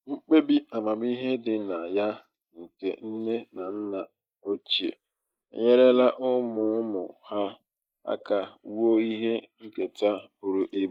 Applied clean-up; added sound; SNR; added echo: neural mask model Resemble Enhance denoiser.